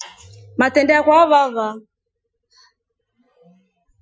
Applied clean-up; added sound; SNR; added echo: classical method Wiener filter.